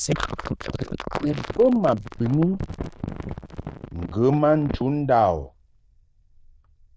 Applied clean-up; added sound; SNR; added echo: neural diffusion model UNIVERSE++.